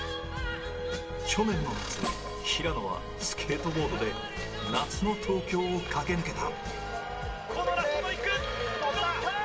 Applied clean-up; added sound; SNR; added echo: none; Snare drum; 14 dB; reverberation time 2.3 s.